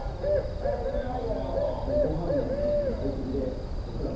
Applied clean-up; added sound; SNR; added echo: none; Bird; -5 dB; reverberation time 0.9 s.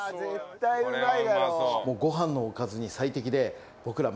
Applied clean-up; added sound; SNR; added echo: none; none; none; none.